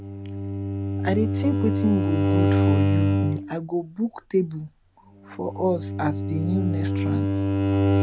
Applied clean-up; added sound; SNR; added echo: none; Bowed string instrument; -4 dB; none.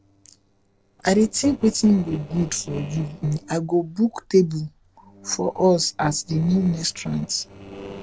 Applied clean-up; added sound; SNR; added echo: neural separator model SepFormer DNS4.